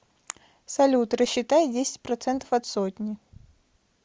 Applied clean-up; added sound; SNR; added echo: none; none; none; none.